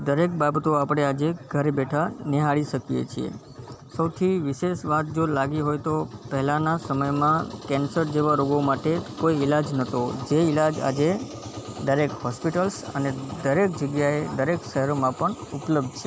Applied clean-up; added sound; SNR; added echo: none; none; none; none.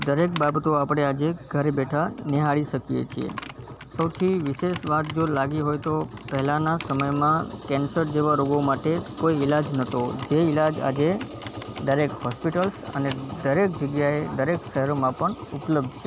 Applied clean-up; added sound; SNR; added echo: none; Computer keyboard; 19 dB; none.